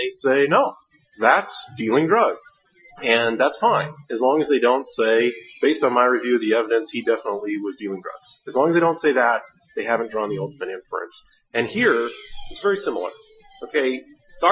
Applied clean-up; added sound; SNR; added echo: classical method Wiener filter.